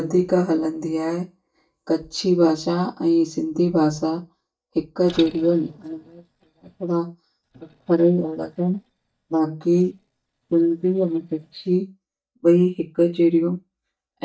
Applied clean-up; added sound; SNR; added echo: neural mask model DeepFilterNet 3.